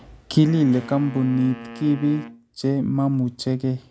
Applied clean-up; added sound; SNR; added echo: none; Wind instrument, woodwind instrument; 18 dB; none.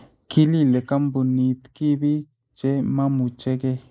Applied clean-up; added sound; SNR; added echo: neural mask model Resemble Enhance denoiser.